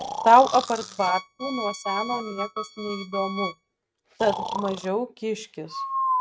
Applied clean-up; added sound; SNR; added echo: neural mask model RNNoise.